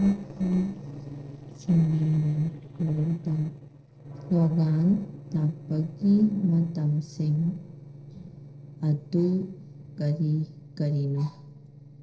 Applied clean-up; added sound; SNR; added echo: neural separator model SepFormer DNS4.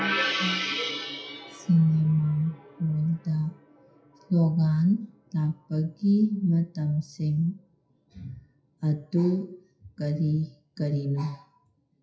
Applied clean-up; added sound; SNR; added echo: classical method WPE with log-MMSE.